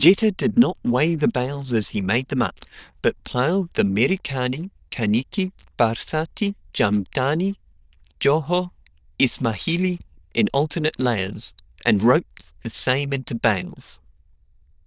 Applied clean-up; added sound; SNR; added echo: neural diffusion model UNIVERSE++.